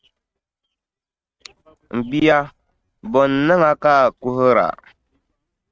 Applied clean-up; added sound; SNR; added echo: neural mask model RNNoise.